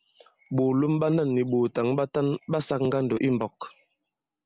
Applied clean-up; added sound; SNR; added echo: none; none; none; none.